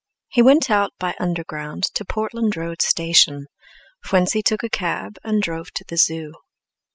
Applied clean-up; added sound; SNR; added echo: none; none; none; none.